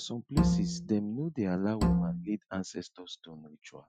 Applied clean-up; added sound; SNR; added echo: classical method Wiener filter.